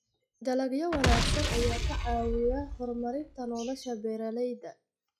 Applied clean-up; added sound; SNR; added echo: classical method log-MMSE.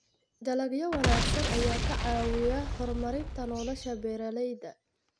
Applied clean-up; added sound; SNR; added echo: none; Boom; -2 dB; none.